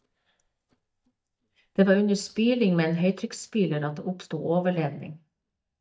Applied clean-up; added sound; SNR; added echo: neural mask model DeepFilterNet 3.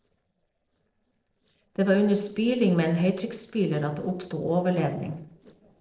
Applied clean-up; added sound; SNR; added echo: neural separator model SepFormer DNS4.